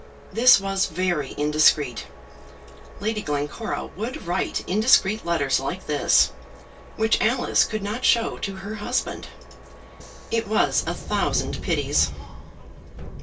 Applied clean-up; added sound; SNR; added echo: none; Subway, metro, underground; 13 dB; reverberation time 0.1 s.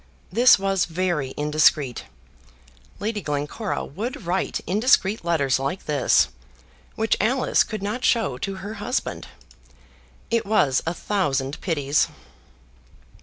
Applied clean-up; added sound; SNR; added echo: none; none; none; none.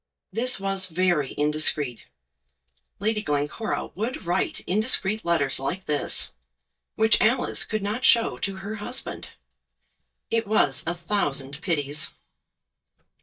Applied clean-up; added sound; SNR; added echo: neural mask model DeepFilterNet 3.